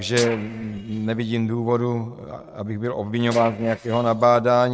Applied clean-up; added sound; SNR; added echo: neural mask model RNNoise.